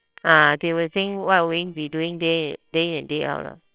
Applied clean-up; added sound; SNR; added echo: neural separator model SepFormer WHAMR!.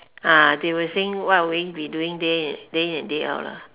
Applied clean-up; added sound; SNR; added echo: none; none; none; none.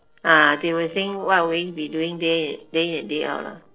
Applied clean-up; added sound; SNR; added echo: neural separator model SepFormer DNS4.